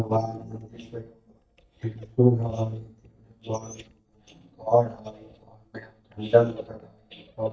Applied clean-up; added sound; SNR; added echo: neural mask model DeepFilterNet 3.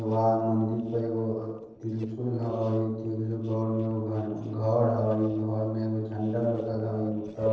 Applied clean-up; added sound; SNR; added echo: neural separator model SepFormer DNS4.